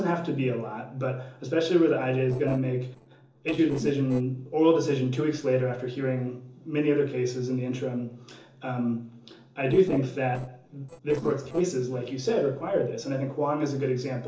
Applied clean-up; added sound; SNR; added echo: neural separator model SepFormer DNS4.